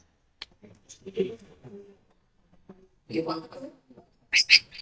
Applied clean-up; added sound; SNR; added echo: neural mask model DeepFilterNet 3.